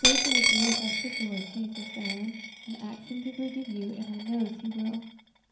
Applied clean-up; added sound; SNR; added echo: none; Coin (dropping); -2 dB; reverberation time 0.6 s.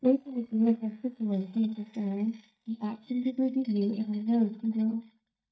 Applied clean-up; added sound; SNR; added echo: neural mask model DeepFilterNet 3.